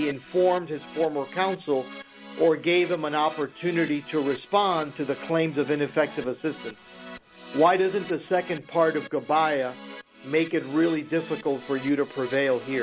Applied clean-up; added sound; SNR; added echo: none; Keyboard (musical); 17 dB; none.